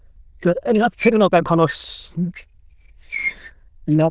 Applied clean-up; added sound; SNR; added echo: neural diffusion model UNIVERSE++.